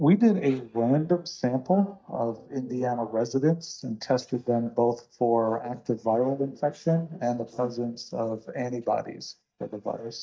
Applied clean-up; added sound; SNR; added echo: neural mask model DeepFilterNet 3.